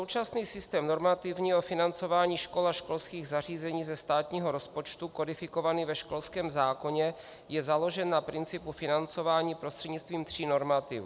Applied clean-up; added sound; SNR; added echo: none; none; none; none.